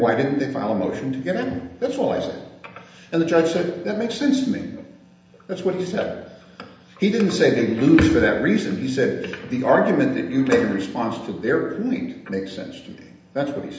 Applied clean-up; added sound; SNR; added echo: none; none; none; reverberation time 0.8 s.